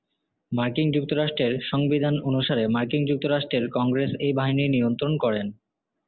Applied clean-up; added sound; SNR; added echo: none; none; none; none.